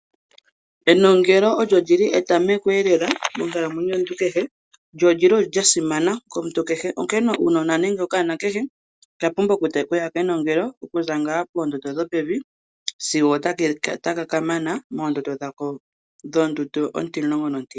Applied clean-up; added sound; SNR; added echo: none; none; none; none.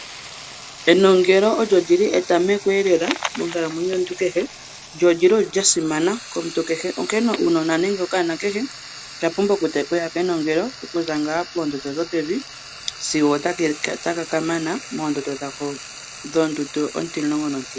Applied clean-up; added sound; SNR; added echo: none; Frying (food); 16 dB; none.